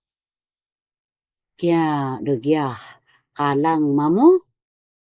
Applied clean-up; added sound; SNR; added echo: neural mask model Resemble Enhance denoiser.